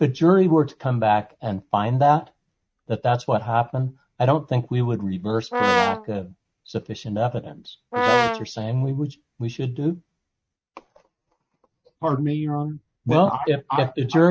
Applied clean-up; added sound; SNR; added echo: neural mask model RNNoise.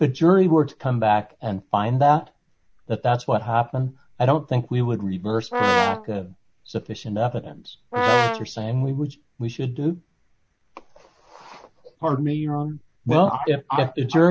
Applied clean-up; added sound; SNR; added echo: none; Brass instrument; 0 dB; none.